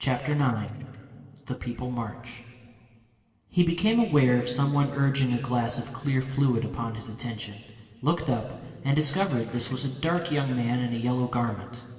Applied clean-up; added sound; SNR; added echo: neural separator model SepFormer DNS4.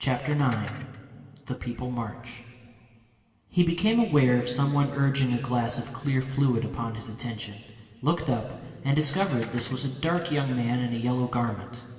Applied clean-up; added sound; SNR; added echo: none; Dishes, pots, and pans; 17 dB; reverberation time 2.5 s.